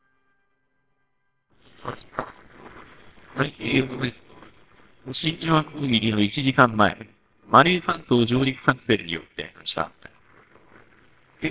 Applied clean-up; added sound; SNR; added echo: neural separator model SepFormer WHAMR!.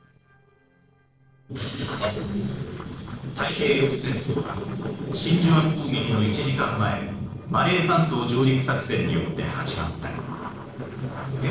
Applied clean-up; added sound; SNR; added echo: neural separator model SepFormer DNS4.